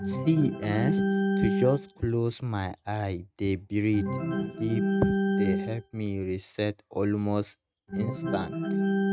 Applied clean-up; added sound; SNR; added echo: neural mask model RNNoise.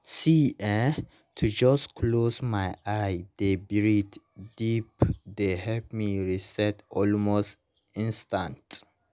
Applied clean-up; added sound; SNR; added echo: none; none; none; none.